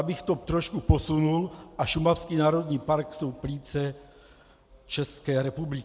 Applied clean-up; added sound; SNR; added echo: none; none; none; none.